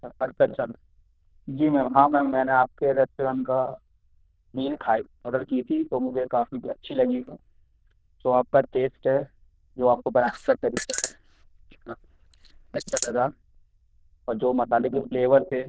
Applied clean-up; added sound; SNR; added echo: neural diffusion model UNIVERSE++.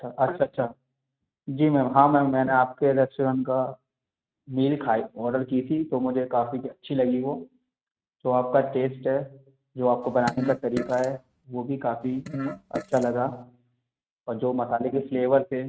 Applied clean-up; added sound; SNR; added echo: neural mask model RNNoise.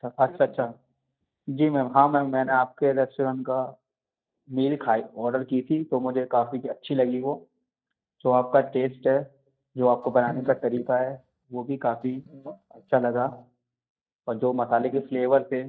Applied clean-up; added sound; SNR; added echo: neural mask model DeepFilterNet 3.